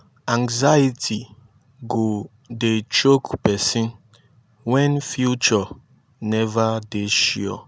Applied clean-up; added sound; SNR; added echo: none; none; none; none.